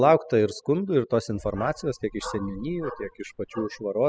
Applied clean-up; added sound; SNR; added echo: classical method spectral subtraction.